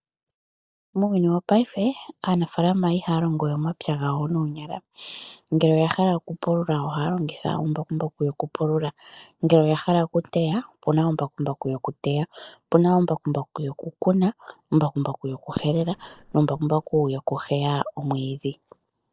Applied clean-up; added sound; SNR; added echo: neural mask model DeepFilterNet 3.